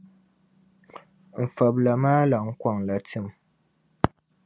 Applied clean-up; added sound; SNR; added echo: none; none; none; none.